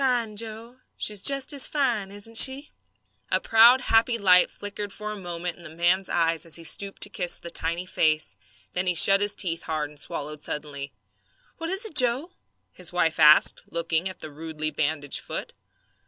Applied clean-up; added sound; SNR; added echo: none; none; none; none.